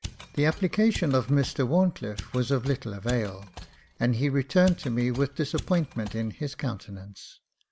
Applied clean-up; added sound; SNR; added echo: none; Mechanisms; 15 dB; none.